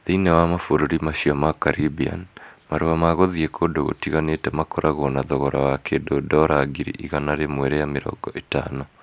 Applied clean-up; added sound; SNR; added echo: none; none; none; none.